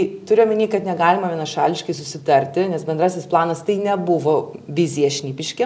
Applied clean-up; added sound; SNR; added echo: none; none; none; none.